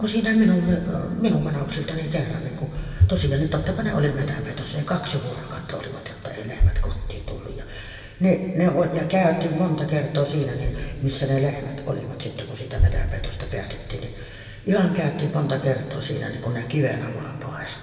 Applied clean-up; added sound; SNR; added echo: none; none; none; reverberation time 2.2 s.